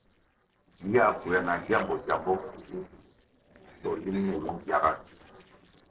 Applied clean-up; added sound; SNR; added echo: neural separator model SepFormer DNS4.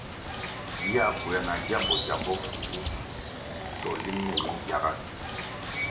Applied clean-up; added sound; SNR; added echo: none; Bird; 0 dB; reverberation time 0.6 s.